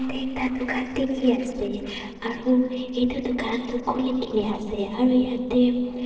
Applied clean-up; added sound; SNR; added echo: neural separator model SepFormer DNS4.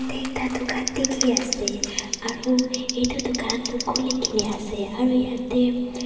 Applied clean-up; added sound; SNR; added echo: none; Scissors; 7 dB; reverberation time 2.3 s.